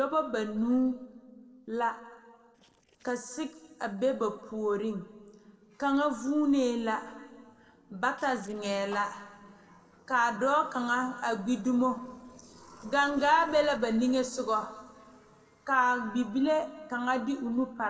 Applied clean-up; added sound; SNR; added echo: neural separator model SepFormer DNS4.